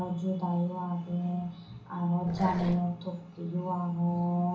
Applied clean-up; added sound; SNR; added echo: none; Growling; 11 dB; reverberation time 0.8 s.